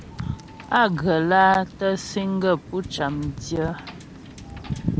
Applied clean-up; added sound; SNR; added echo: none; Wind / Boat, Water vehicle; 10 dB; none.